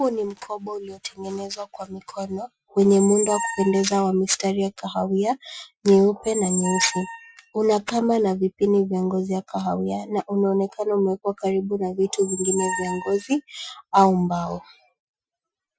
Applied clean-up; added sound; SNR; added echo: classical method Wiener filter.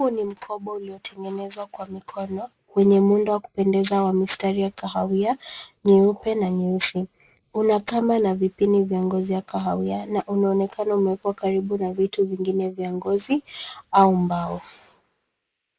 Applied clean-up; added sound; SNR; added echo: neural mask model Resemble Enhance denoiser.